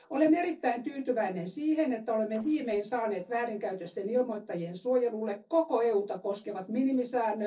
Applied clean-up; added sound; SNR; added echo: neural separator model SepFormer DNS4.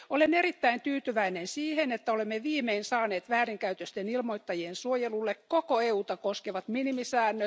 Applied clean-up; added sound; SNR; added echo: none; none; none; none.